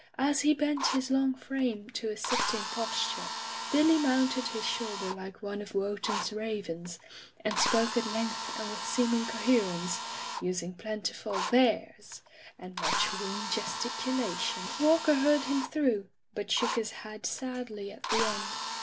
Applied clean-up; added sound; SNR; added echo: none; Drill; 6 dB; none.